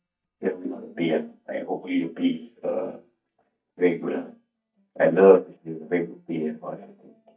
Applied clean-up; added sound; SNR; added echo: neural mask model DeepFilterNet 3.